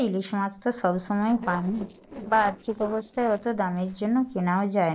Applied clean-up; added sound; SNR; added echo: neural separator model SepFormer DNS4.